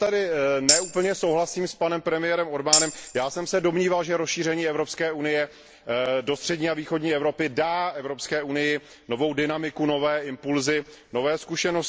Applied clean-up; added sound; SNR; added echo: none; Tambourine; 1 dB; none.